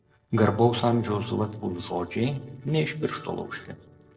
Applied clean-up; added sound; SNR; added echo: neural separator model SepFormer DNS4.